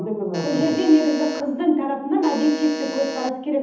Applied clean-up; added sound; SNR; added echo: none; Alarm; 10 dB; reverberation time 0.8 s.